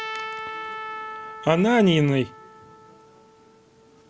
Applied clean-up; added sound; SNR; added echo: none; Trumpet; 12 dB; none.